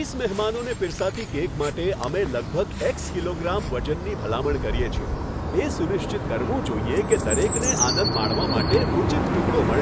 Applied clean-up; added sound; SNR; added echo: none; Chirp, tweet; 0 dB; none.